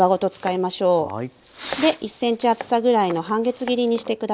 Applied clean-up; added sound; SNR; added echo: none; Fireworks; 19 dB; none.